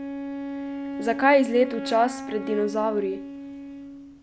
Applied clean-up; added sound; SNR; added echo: none; Wind instrument, woodwind instrument; 8 dB; none.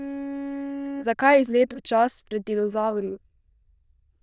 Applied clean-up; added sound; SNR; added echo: neural diffusion model UNIVERSE++.